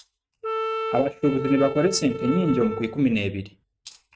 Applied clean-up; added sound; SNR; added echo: neural mask model RNNoise.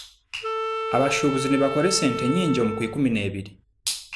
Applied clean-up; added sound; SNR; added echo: none; Wind instrument, woodwind instrument; 6 dB; none.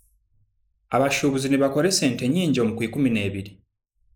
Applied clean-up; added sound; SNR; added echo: neural mask model Resemble Enhance denoiser.